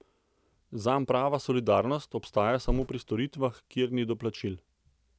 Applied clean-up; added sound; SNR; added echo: none; Bird; 9 dB; none.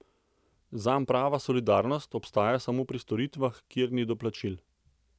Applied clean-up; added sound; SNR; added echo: none; none; none; none.